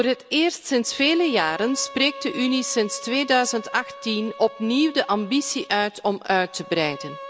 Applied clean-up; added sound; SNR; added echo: none; Bowed string instrument; 16 dB; none.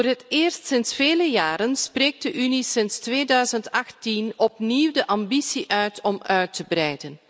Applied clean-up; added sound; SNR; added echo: none; none; none; none.